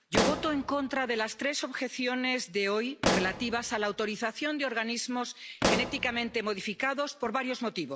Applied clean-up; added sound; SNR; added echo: none; Explosion; 2 dB; none.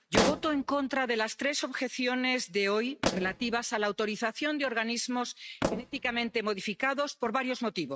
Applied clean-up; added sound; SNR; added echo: neural mask model RNNoise.